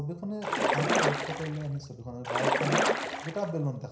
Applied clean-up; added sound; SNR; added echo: none; Splash, splatter; -5 dB; reverberation time 0.5 s.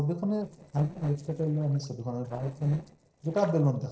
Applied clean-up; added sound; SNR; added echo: neural separator model SepFormer DNS4.